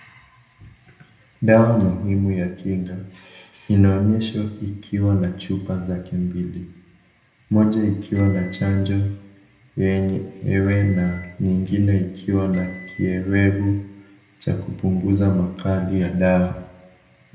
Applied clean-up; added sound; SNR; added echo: none; Microwave oven; 19 dB; reverberation time 0.7 s.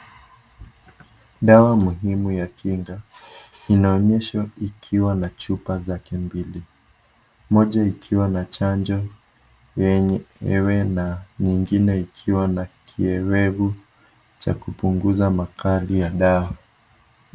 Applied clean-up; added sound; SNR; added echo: none; none; none; none.